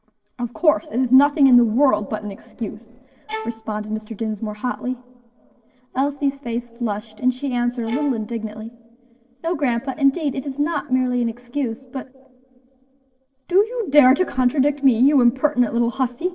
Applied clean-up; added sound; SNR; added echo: neural separator model SepFormer DNS4.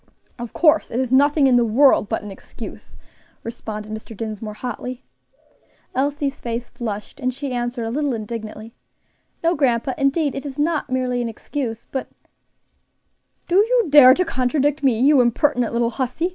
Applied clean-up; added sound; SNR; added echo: none; none; none; none.